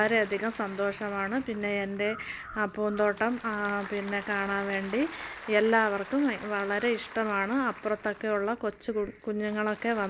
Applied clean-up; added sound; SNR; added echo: none; Applause / Crowd; 16 dB; none.